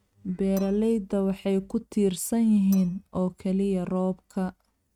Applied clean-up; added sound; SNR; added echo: neural mask model RNNoise.